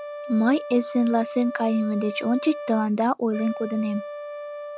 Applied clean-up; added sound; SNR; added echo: none; Brass instrument; 11 dB; none.